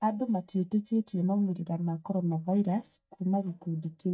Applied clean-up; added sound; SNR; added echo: neural mask model DeepFilterNet 3.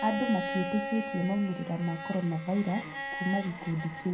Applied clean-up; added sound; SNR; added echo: none; Bowed string instrument; 7 dB; reverberation time 0.2 s.